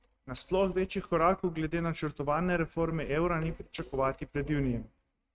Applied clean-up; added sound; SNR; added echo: neural mask model RNNoise.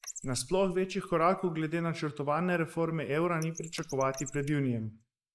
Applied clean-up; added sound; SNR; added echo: neural mask model Resemble Enhance denoiser.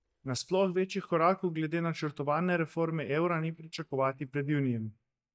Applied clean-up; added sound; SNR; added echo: neural mask model DeepFilterNet 3.